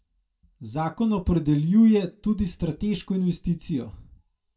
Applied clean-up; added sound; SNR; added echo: none; none; none; reverberation time 0.2 s.